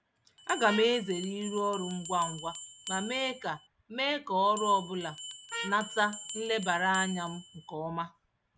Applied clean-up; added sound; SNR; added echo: none; Bell + Trumpet; 10 dB; none.